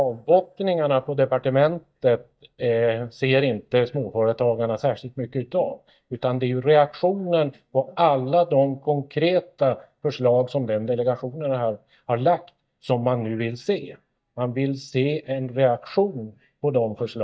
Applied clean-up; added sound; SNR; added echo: neural mask model DeepFilterNet 3.